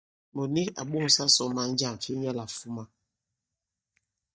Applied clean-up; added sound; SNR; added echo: neural mask model DeepFilterNet 3.